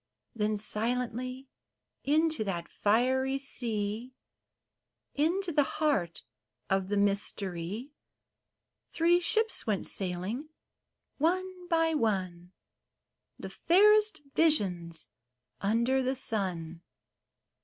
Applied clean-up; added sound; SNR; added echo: none; none; none; none.